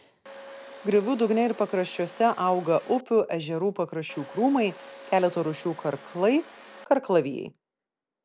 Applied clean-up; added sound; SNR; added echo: none; Domestic sounds, home sounds; 17 dB; none.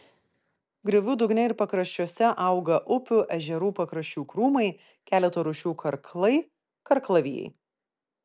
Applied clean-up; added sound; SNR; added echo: none; none; none; none.